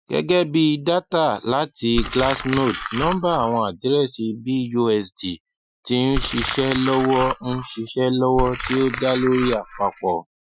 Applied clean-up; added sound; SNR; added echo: classical method Wiener filter.